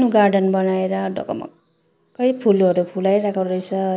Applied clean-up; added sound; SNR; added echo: none; none; none; none.